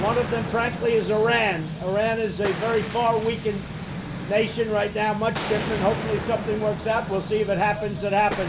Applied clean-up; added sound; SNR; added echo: none; Explosion; 11 dB; reverberation time 0.4 s.